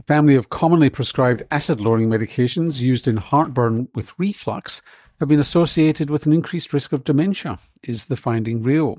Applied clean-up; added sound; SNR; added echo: neural mask model DeepFilterNet 3.